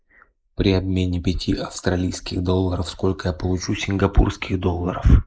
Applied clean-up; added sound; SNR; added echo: neural mask model Resemble Enhance denoiser.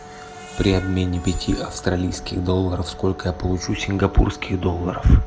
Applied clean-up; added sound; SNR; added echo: none; Screech + Wind instrument, woodwind instrument; 18 dB; none.